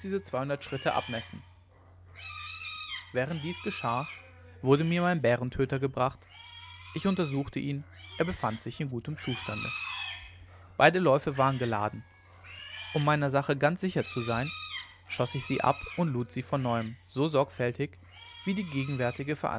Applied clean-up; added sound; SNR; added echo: none; Livestock, farm animals, working animals; 15 dB; none.